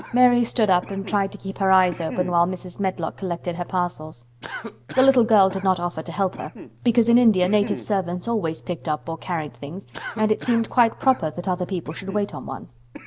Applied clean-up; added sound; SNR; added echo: none; Cough; 17 dB; none.